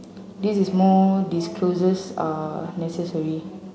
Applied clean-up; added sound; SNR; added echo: none; none; none; none.